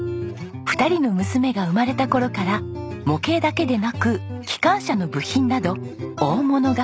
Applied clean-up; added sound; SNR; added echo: none; none; none; none.